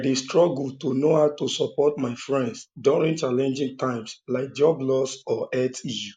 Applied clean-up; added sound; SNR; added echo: neural mask model Resemble Enhance denoiser.